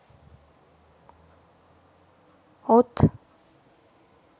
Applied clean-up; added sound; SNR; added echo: none; none; none; none.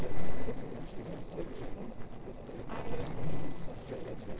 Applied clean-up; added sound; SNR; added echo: neural separator model SepFormer DNS4.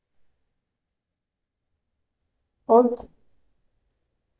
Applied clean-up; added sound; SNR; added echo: neural mask model DeepFilterNet 3.